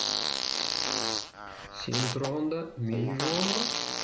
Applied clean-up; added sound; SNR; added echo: none; Fart; -2 dB; none.